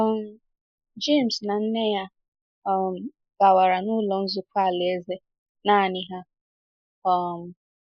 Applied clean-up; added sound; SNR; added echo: neural mask model Resemble Enhance denoiser.